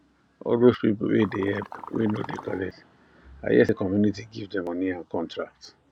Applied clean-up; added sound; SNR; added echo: none; Liquid; 14 dB; none.